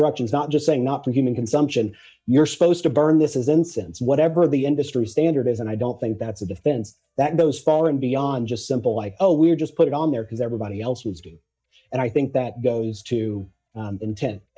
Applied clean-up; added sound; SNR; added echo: neural mask model DeepFilterNet 3.